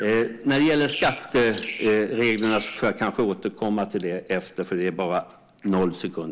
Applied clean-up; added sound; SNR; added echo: none; Bird vocalization, bird call, bird song; 16 dB; none.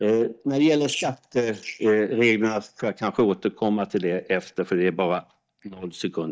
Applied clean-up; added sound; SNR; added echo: neural mask model DeepFilterNet 3.